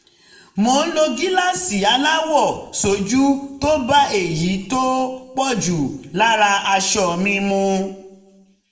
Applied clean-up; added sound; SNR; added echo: none; none; none; reverberation time 0.6 s.